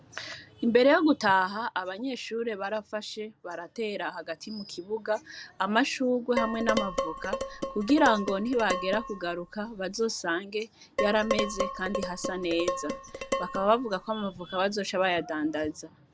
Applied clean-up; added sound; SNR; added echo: none; Dishes, pots, and pans; 5 dB; none.